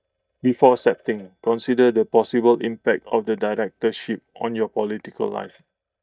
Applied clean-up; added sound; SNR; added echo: neural mask model DeepFilterNet 3.